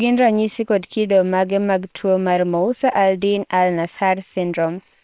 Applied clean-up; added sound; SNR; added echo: neural separator model SepFormer WHAM!.